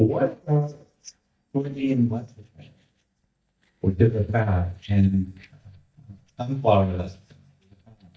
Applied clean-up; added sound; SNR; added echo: neural mask model DeepFilterNet 3.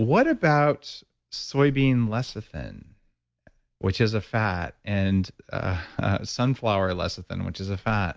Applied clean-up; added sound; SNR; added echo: none; none; none; none.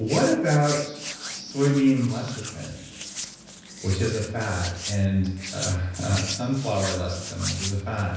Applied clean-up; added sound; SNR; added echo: none; Hands; 10 dB; reverberation time 0.9 s.